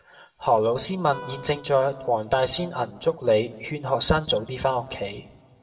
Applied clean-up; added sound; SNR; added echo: none; Acoustic guitar; 19 dB; reverberation time 1.0 s.